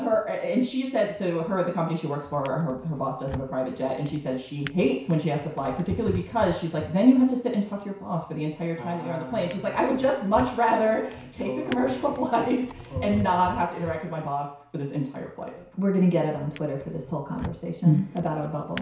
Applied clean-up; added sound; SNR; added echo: none; Drawer open or close; 16 dB; reverberation time 0.6 s.